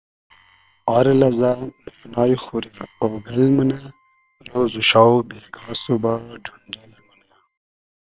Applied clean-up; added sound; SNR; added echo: neural separator model SepFormer WHAM!.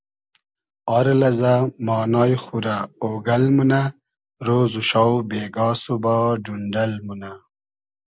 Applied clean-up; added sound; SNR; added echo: none; none; none; none.